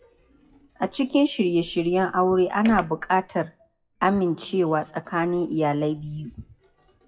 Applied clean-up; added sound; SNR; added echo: classical method WPE with log-MMSE.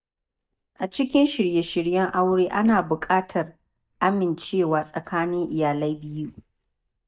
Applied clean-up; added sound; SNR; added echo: neural mask model DeepFilterNet 3.